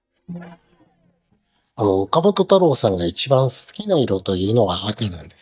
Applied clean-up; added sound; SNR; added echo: neural mask model DeepFilterNet 3.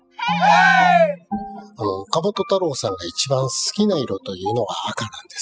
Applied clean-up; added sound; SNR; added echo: classical method spectral subtraction.